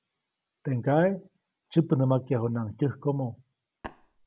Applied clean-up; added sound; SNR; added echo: none; Tap; 16 dB; none.